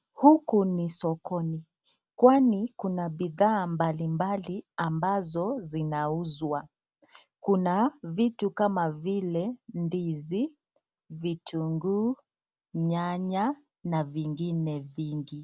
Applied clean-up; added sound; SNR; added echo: none; none; none; none.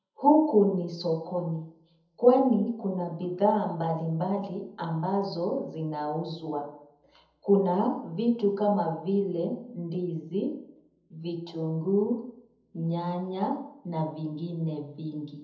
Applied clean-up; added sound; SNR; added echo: none; none; none; reverberation time 0.7 s.